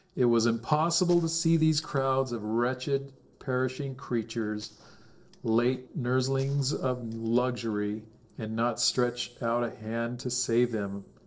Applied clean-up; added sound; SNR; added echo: neural separator model SepFormer DNS4.